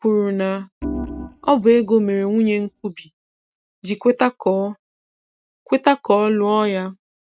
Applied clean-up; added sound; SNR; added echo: neural mask model RNNoise.